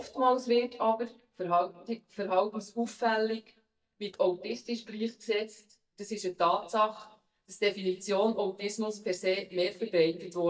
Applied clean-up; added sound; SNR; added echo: neural mask model DeepFilterNet 3.